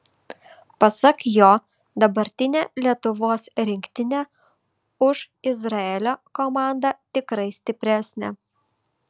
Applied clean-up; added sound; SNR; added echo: none; none; none; none.